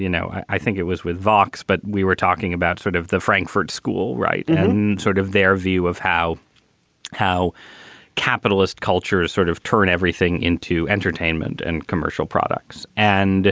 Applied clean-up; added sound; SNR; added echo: none; none; none; none.